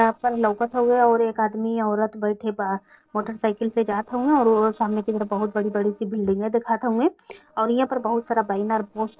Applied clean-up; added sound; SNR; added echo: neural separator model SepFormer DNS4.